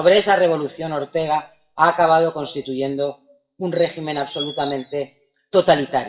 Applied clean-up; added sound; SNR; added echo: classical method WPE with log-MMSE.